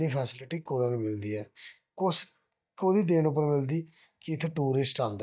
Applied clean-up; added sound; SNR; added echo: neural mask model DeepFilterNet 3.